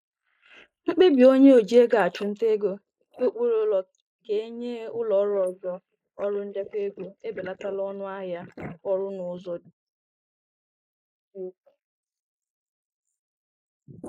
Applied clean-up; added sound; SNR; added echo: neural mask model Resemble Enhance denoiser.